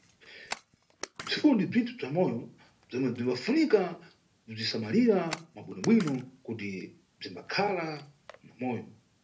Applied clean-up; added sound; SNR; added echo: none; Camera; 19 dB; reverberation time 0.3 s.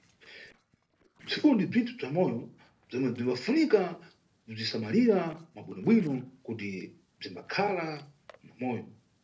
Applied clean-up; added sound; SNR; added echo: neural separator model SepFormer DNS4.